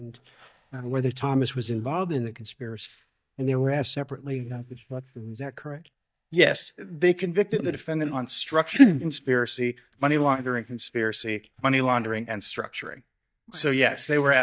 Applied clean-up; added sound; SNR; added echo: neural mask model DeepFilterNet 3.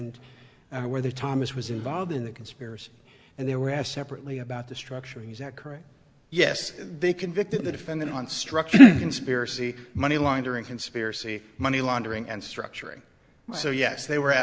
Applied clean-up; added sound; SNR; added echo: none; none; none; none.